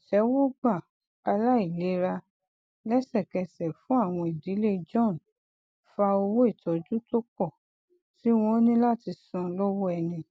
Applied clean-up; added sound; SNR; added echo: none; none; none; none.